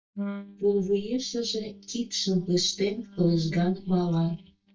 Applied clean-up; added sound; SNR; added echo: neural mask model DeepFilterNet 3.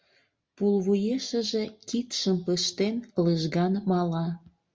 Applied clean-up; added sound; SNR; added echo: none; none; none; none.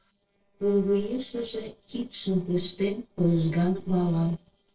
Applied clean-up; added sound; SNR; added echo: neural separator model SepFormer DNS4.